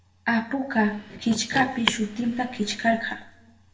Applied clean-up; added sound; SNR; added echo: none; Car; 9 dB; reverberation time 0.6 s.